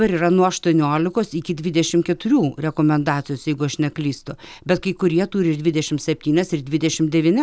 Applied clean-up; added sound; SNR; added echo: none; none; none; none.